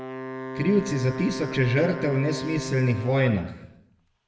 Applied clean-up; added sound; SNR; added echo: none; Wind instrument, woodwind instrument; 10 dB; reverberation time 0.8 s.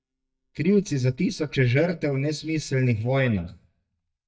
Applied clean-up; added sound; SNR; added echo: neural mask model DeepFilterNet 3.